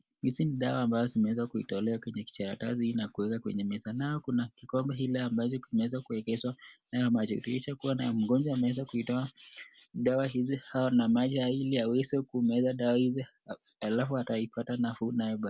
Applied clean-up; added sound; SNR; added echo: none; none; none; none.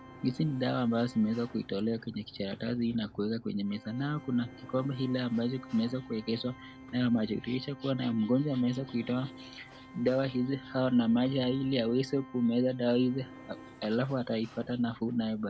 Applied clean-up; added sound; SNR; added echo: none; Organ + Sliding door; 18 dB; none.